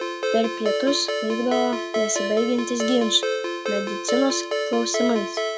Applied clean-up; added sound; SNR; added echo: none; Ringtone; 1 dB; none.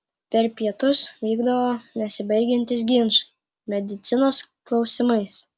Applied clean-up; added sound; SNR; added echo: none; none; none; none.